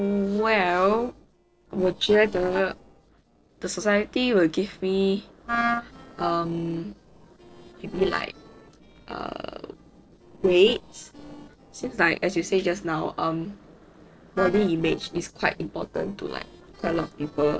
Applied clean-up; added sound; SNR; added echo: neural separator model SepFormer DNS4.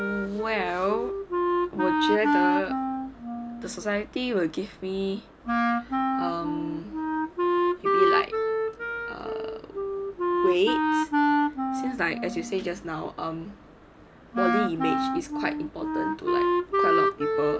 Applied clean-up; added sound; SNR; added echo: none; Wind instrument, woodwind instrument; -4 dB; none.